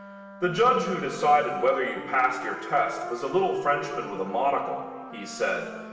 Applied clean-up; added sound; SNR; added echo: none; Wind instrument, woodwind instrument; 16 dB; reverberation time 1.6 s.